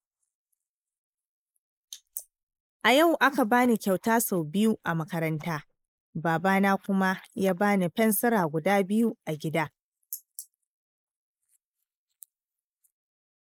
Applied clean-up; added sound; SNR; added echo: neural mask model Resemble Enhance denoiser.